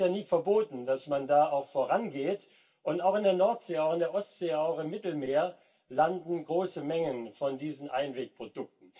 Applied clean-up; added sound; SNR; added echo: none; none; none; reverberation time 0.2 s.